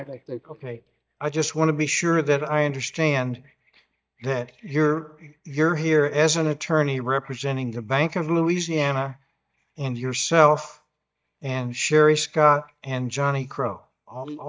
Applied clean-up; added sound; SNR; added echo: neural mask model DeepFilterNet 3.